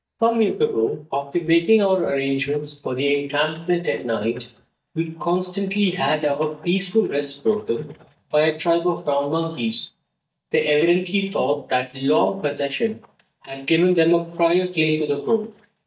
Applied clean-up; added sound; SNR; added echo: neural mask model DeepFilterNet 3.